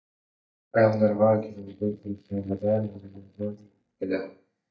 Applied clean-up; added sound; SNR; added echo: neural mask model DeepFilterNet 3.